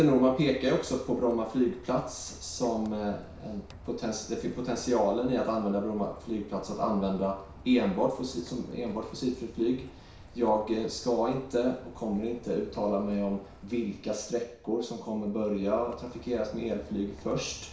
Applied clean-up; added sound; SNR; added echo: none; Rain; 19 dB; reverberation time 0.6 s.